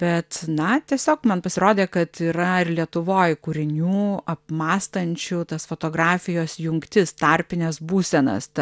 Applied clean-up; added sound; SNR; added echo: none; none; none; none.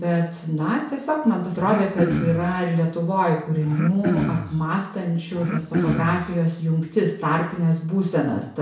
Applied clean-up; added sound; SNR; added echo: none; Cough; 4 dB; reverberation time 0.6 s.